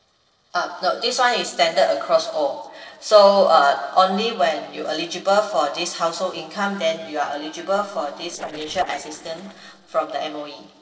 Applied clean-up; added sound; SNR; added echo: neural separator model SepFormer DNS4.